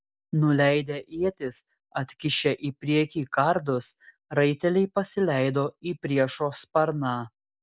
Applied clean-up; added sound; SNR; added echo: none; none; none; none.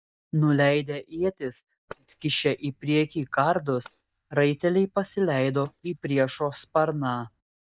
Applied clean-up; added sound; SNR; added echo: neural mask model DeepFilterNet 3.